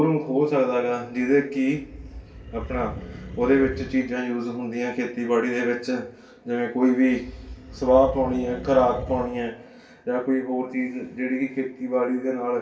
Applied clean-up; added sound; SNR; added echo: none; Animal; 13 dB; reverberation time 0.3 s.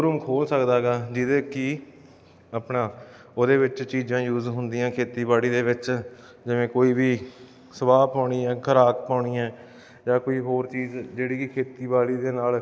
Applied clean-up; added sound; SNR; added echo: none; none; none; none.